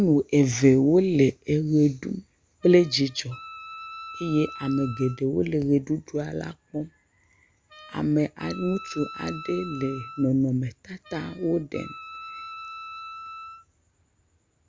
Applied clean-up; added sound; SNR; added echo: none; Wind instrument, woodwind instrument; 16 dB; none.